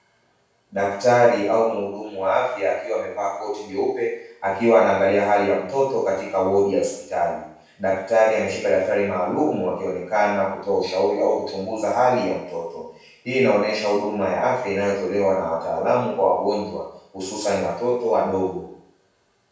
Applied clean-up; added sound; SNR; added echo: none; none; none; reverberation time 0.7 s.